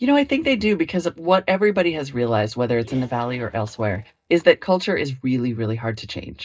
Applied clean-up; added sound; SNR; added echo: neural mask model DeepFilterNet 3.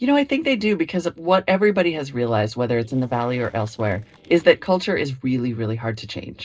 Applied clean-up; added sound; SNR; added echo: neural separator model SepFormer DNS4.